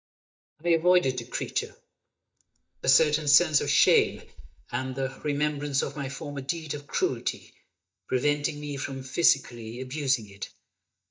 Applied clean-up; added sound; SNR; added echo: neural mask model DeepFilterNet 3.